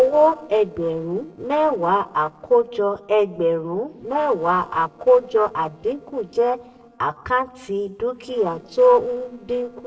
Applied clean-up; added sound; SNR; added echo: neural separator model SepFormer DNS4.